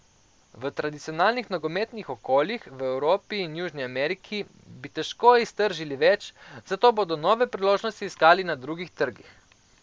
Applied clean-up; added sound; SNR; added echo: none; none; none; none.